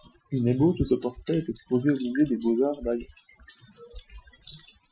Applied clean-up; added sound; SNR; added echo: classical method Wiener filter.